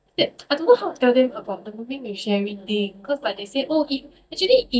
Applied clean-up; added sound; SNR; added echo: neural mask model DeepFilterNet 3.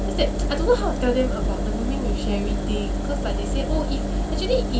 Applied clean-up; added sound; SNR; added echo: none; Engine; -3 dB; reverberation time 0.2 s.